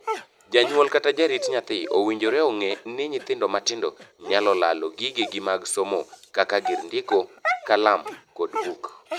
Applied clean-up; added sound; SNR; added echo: none; Dog; 11 dB; none.